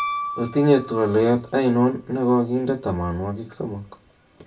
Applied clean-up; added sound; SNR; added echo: none; Piano; 14 dB; reverberation time 0.2 s.